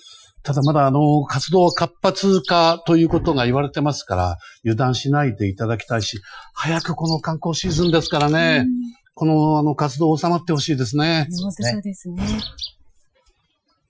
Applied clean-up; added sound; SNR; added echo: classical method Wiener filter.